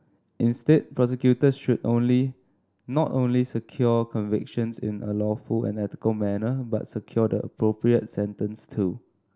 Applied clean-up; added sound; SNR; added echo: none; none; none; none.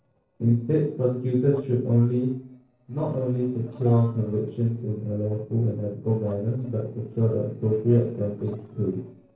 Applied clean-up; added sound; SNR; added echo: neural separator model SepFormer DNS4.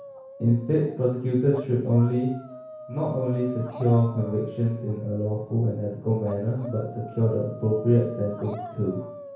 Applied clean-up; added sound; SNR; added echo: none; Dog; 15 dB; reverberation time 0.6 s.